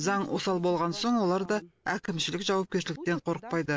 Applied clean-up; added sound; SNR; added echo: none; none; none; none.